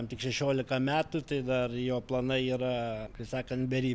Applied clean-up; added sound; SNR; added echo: none; none; none; none.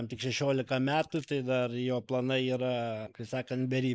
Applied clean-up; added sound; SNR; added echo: neural mask model Resemble Enhance denoiser.